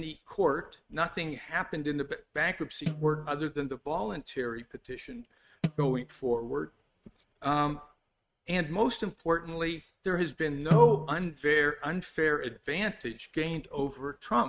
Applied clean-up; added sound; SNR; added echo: neural mask model RNNoise.